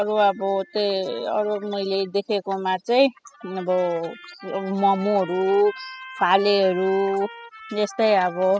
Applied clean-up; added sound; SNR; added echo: classical method spectral subtraction.